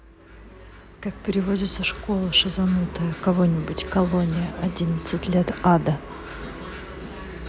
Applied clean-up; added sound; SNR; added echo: none; none; none; none.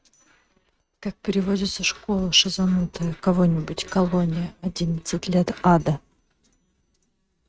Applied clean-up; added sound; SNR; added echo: neural mask model RNNoise.